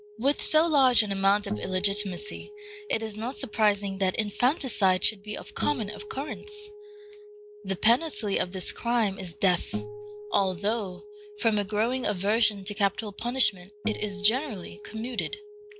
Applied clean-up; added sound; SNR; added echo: none; Acoustic guitar; 14 dB; none.